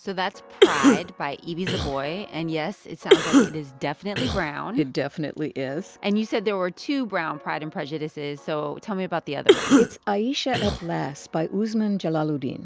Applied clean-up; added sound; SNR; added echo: none; Cough; -4 dB; none.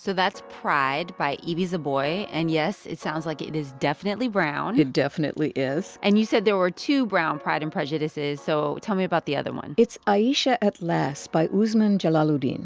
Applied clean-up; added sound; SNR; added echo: none; none; none; none.